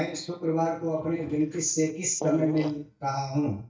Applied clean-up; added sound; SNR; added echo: neural mask model DeepFilterNet 3.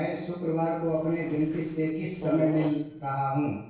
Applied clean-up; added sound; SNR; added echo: neural separator model SepFormer DNS4.